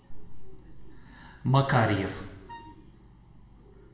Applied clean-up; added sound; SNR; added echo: none; Wind instrument, woodwind instrument; 19 dB; reverberation time 0.9 s.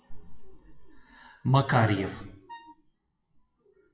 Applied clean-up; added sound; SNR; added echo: classical method WPE with log-MMSE.